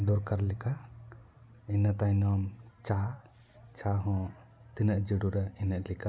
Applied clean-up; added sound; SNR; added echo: none; none; none; none.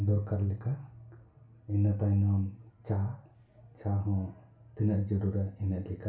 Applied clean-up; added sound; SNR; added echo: none; none; none; reverberation time 0.3 s.